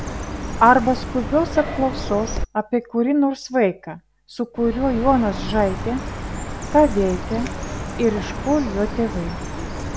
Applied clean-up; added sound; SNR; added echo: none; Chirp, tweet; 7 dB; none.